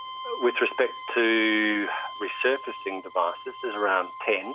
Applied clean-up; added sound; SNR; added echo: none; Bowed string instrument; 12 dB; none.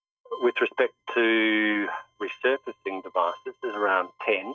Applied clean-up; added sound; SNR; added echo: neural mask model RNNoise.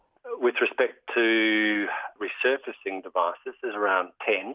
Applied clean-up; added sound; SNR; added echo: none; none; none; none.